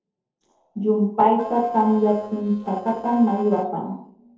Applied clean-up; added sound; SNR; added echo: neural separator model SepFormer DNS4.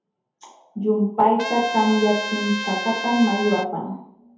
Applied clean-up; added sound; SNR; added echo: none; Trumpet; 8 dB; reverberation time 0.8 s.